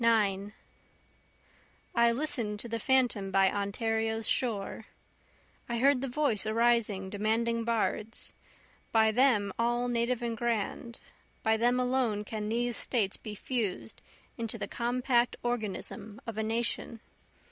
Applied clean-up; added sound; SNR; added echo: none; none; none; none.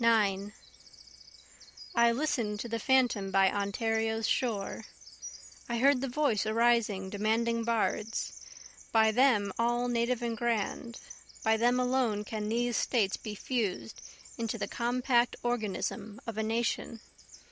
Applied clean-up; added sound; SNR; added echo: none; Bird vocalization, bird call, bird song; 19 dB; none.